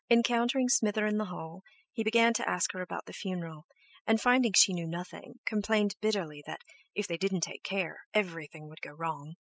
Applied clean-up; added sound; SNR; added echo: none; none; none; none.